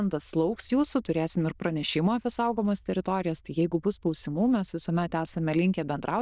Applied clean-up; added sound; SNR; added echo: neural diffusion model UNIVERSE++.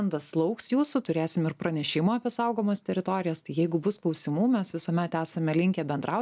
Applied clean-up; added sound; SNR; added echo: none; none; none; none.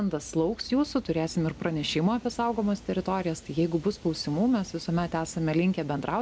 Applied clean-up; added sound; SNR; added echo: none; Train; 20 dB; none.